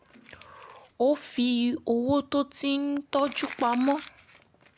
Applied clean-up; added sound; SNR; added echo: none; Crumpling, crinkling; 20 dB; none.